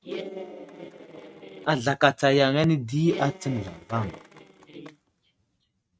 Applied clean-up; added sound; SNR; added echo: neural mask model RNNoise.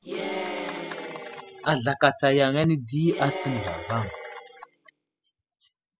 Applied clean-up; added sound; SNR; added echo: classical method spectral subtraction.